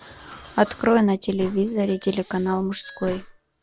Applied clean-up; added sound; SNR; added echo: none; Breathing; 20 dB; none.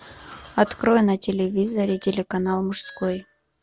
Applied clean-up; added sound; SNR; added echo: none; none; none; none.